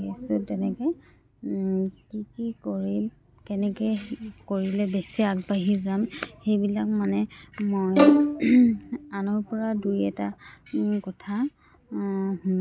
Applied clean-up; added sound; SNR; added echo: none; Bowed string instrument; -2 dB; none.